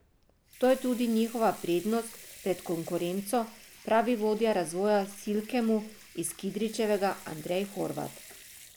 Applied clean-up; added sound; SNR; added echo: none; Sink (filling or washing) / Water tap, faucet / Liquid; 20 dB; none.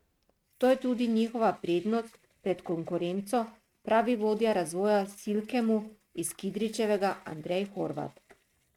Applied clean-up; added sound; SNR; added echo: neural mask model RNNoise.